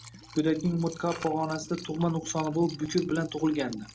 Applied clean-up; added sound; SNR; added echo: none; Liquid; 16 dB; none.